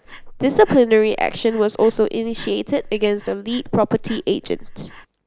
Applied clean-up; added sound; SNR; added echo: neural mask model Resemble Enhance denoiser.